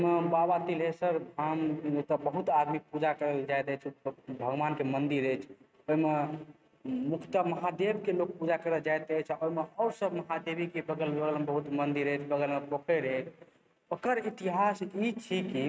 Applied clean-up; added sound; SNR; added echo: neural mask model RNNoise.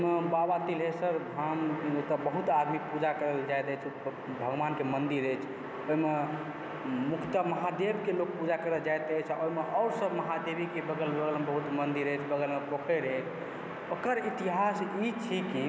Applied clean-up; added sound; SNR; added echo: none; Trumpet; 18 dB; none.